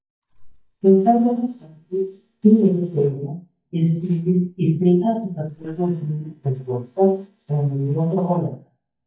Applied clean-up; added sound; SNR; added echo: neural mask model DeepFilterNet 3.